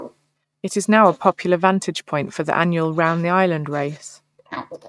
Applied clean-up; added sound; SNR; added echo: neural mask model RNNoise.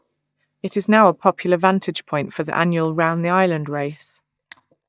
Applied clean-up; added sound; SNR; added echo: neural mask model DeepFilterNet 3.